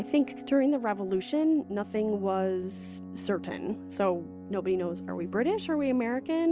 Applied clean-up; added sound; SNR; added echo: none; none; none; none.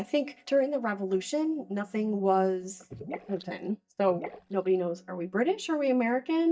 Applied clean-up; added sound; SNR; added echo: neural mask model DeepFilterNet 3.